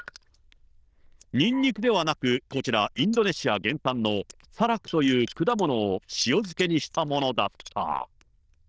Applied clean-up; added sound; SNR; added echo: neural diffusion model UNIVERSE++.